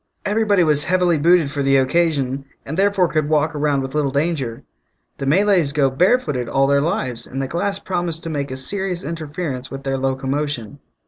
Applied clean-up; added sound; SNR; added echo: none; none; none; none.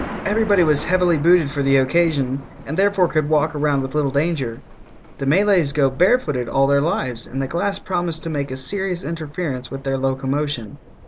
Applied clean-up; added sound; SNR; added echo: none; Thunder; 16 dB; none.